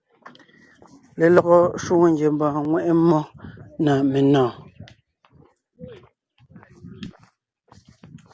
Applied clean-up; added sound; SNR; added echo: none; none; none; none.